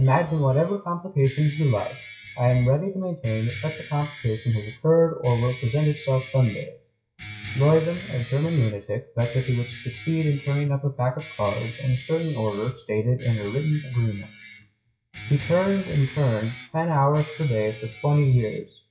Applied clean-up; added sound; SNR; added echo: classical method WPE with log-MMSE.